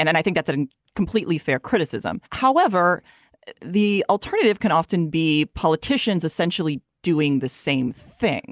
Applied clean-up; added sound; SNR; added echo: none; none; none; none.